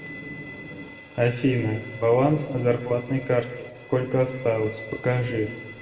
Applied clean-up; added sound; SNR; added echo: none; Bowed string instrument; 17 dB; reverberation time 1.5 s.